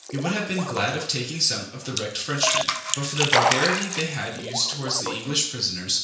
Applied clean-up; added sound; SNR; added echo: none; Splash, splatter; 2 dB; reverberation time 0.5 s.